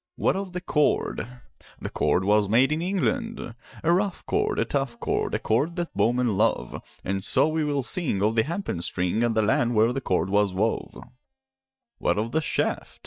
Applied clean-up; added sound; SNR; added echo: neural mask model DeepFilterNet 3.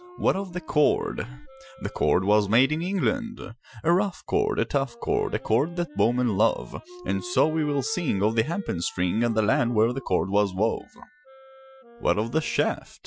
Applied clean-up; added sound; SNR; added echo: classical method Wiener filter.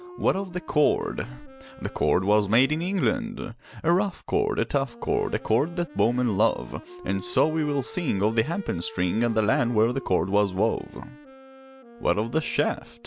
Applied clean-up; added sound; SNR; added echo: none; Wind instrument, woodwind instrument; 19 dB; none.